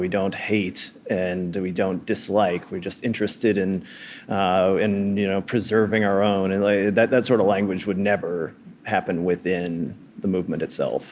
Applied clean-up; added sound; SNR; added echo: none; none; none; none.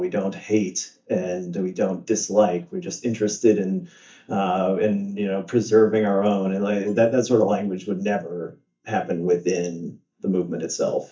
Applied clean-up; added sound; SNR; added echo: neural mask model DeepFilterNet 3.